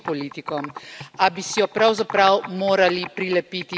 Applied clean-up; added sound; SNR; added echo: none; Computer keyboard; 14 dB; none.